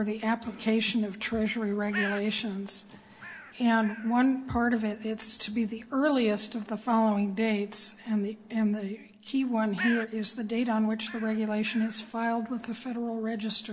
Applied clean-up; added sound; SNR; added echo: none; Bird; 16 dB; reverberation time 1.2 s.